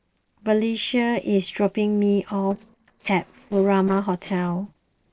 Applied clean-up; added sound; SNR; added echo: neural separator model SepFormer DNS4.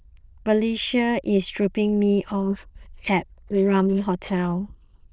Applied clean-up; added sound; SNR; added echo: neural diffusion model UNIVERSE++.